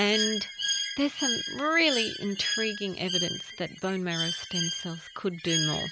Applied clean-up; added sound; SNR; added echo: none; Bird; 2 dB; none.